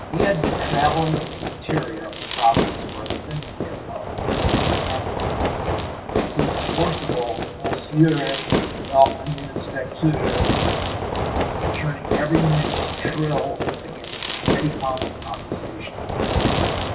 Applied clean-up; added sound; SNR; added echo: none; Fireworks; -1 dB; reverberation time 1.6 s.